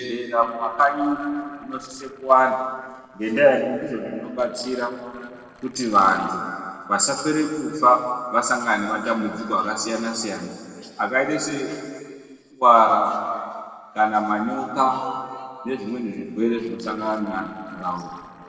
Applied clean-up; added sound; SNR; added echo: neural separator model SepFormer DNS4.